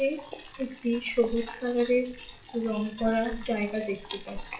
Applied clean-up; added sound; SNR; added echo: classical method WPE with log-MMSE.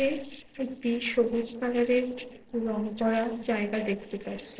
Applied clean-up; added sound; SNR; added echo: neural separator model SepFormer DNS4.